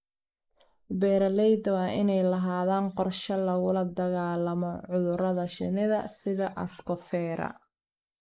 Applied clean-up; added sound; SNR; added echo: neural mask model Resemble Enhance denoiser.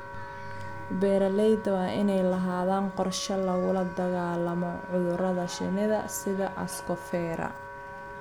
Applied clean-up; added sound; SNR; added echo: none; Wind instrument, woodwind instrument; 13 dB; none.